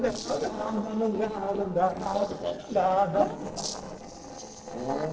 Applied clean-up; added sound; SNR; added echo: neural separator model SepFormer DNS4.